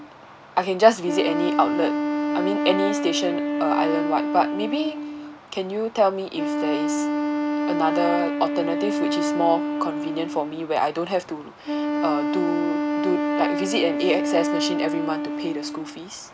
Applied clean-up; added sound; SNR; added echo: none; Wind instrument, woodwind instrument; 0 dB; none.